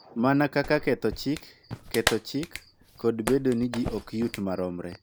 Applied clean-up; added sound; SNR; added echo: none; Clapping; 8 dB; none.